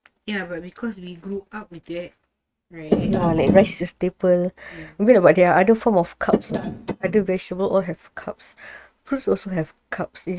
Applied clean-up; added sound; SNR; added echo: neural mask model RNNoise.